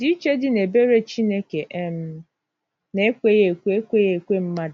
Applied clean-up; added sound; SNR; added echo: none; none; none; none.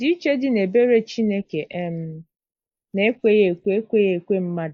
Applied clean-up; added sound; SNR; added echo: neural mask model Resemble Enhance denoiser.